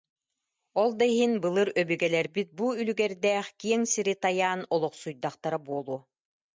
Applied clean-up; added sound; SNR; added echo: none; none; none; none.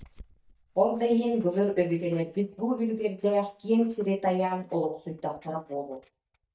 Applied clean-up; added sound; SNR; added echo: neural mask model DeepFilterNet 3.